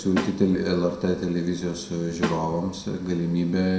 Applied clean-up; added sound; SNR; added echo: none; Snare drum; 10 dB; reverberation time 0.6 s.